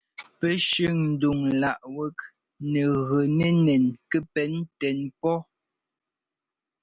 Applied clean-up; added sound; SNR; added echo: none; none; none; none.